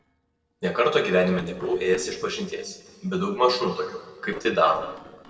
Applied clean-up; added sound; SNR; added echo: neural separator model SepFormer DNS4.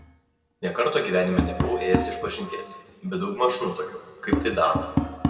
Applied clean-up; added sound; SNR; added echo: none; Tap; 3 dB; reverberation time 1.7 s.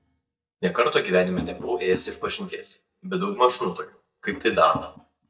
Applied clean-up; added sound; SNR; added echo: neural mask model DeepFilterNet 3.